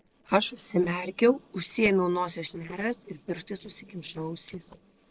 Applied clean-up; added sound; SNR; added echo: neural separator model SepFormer DNS4.